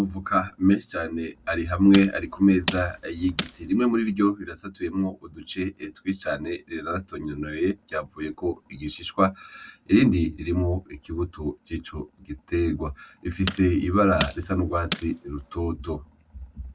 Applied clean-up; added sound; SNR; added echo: none; Tools; 10 dB; none.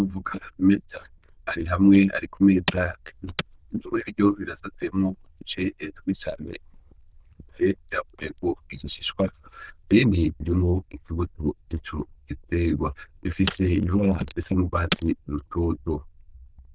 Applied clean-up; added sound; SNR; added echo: neural diffusion model UNIVERSE++.